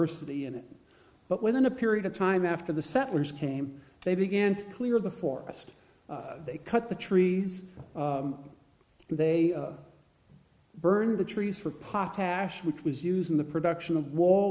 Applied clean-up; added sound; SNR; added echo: none; none; none; none.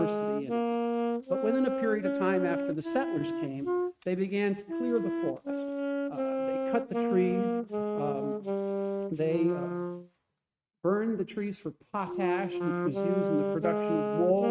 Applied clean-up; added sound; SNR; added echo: neural mask model RNNoise.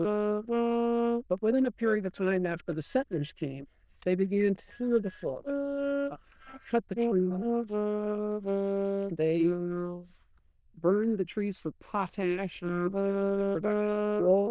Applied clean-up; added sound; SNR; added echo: neural diffusion model UNIVERSE++.